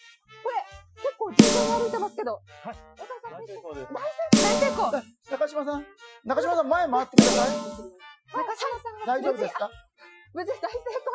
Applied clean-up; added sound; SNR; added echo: classical method Wiener filter.